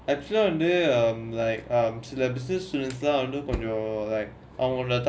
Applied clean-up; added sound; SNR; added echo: none; none; none; none.